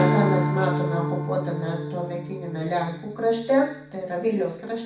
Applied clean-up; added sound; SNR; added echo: none; Strum; 2 dB; reverberation time 0.6 s.